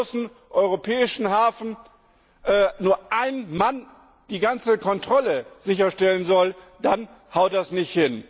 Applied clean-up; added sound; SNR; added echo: none; none; none; none.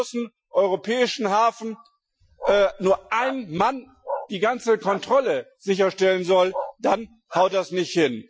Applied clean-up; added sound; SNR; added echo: classical method Wiener filter.